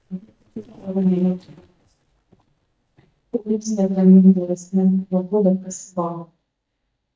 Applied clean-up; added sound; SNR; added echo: neural mask model DeepFilterNet 3.